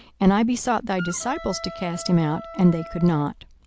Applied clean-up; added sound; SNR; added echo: none; Wind instrument, woodwind instrument; 16 dB; none.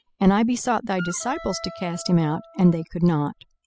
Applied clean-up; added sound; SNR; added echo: classical method spectral subtraction.